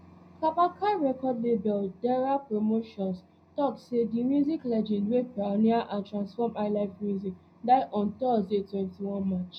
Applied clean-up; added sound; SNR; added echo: none; none; none; reverberation time 0.3 s.